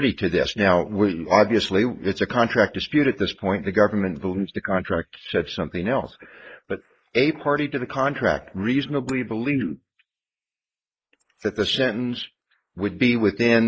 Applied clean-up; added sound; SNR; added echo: neural mask model Resemble Enhance denoiser.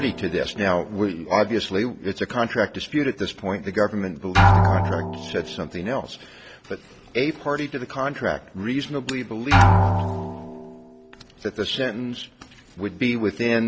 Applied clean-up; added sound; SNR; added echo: none; Drum; 0 dB; none.